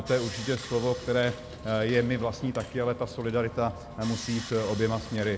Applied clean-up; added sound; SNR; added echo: none; Sawing; 13 dB; none.